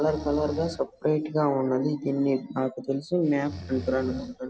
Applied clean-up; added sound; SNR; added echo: none; Breathing; 16 dB; none.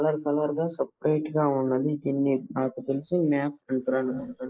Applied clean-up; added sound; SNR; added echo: neural mask model Resemble Enhance denoiser.